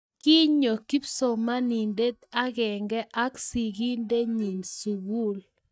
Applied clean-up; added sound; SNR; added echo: neural mask model DeepFilterNet 3.